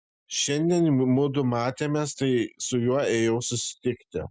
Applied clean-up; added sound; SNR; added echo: none; none; none; none.